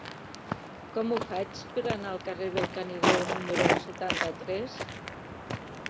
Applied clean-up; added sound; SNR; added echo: none; Walk, footsteps; -2 dB; none.